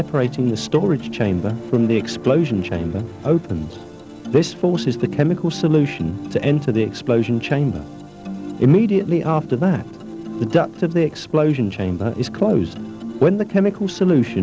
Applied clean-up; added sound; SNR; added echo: none; none; none; none.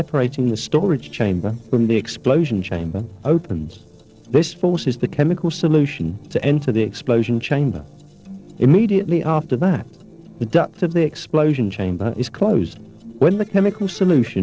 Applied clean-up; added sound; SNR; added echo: neural separator model SepFormer DNS4.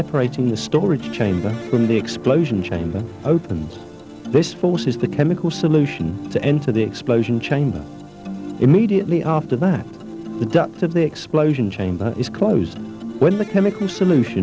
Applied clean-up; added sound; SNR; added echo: none; Electric guitar; 17 dB; none.